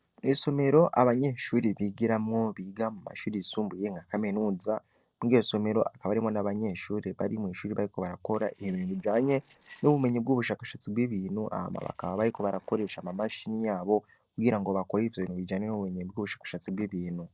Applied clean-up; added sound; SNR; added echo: neural separator model SepFormer DNS4.